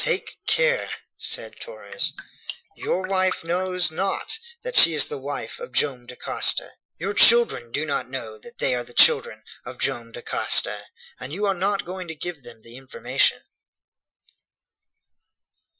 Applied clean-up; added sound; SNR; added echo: classical method Wiener filter.